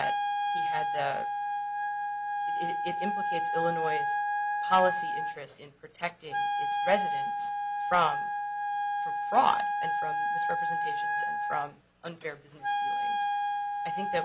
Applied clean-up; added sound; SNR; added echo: none; Wind instrument, woodwind instrument; -3 dB; none.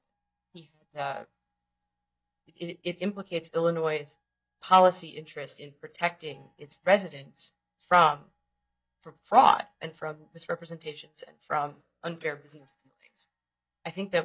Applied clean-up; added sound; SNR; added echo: neural mask model DeepFilterNet 3.